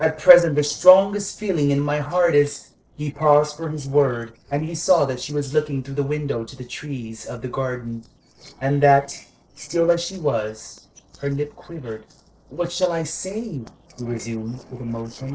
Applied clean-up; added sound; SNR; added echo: neural separator model SepFormer DNS4.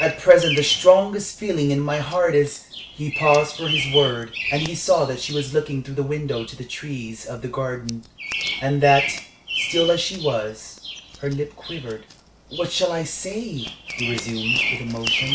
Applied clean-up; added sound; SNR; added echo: none; Bird vocalization, bird call, bird song; 7 dB; none.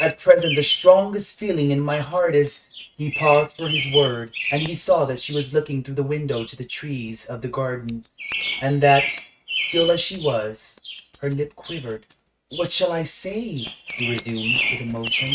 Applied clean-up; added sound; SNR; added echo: neural mask model RNNoise.